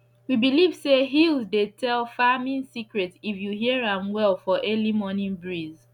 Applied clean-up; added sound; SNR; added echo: none; none; none; none.